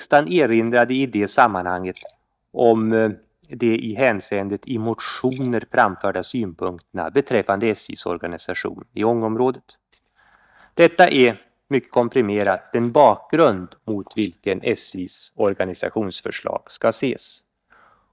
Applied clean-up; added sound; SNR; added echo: neural mask model DeepFilterNet 3.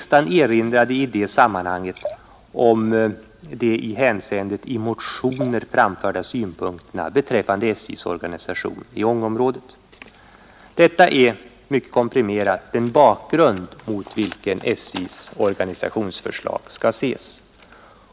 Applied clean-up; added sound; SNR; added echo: none; Liquid; 18 dB; none.